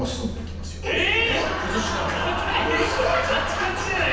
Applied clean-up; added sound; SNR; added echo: none; Truck; 9 dB; reverberation time 0.9 s.